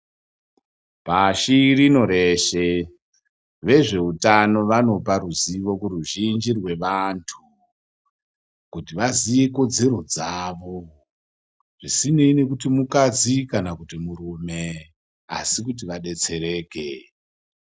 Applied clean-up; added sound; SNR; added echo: none; none; none; none.